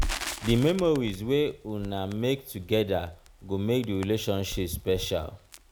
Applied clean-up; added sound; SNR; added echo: none; Crackle; 10 dB; none.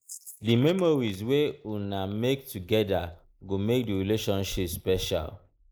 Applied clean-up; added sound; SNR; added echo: neural mask model Resemble Enhance denoiser.